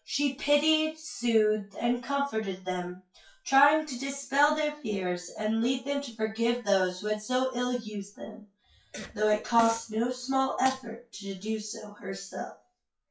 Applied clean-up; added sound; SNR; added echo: classical method WPE with log-MMSE.